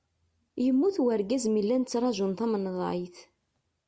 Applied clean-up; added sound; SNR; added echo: none; none; none; none.